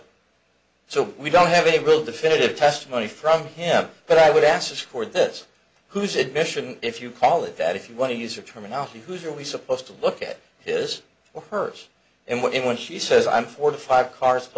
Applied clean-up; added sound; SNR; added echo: none; none; none; none.